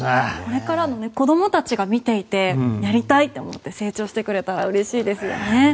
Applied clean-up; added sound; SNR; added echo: none; none; none; none.